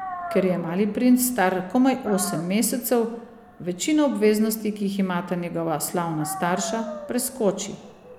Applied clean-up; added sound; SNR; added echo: none; Dog; 15 dB; none.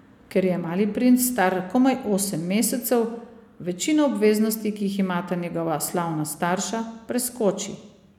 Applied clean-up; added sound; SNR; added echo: none; none; none; none.